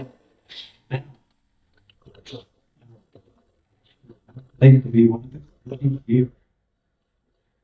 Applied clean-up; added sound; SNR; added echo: neural mask model DeepFilterNet 3.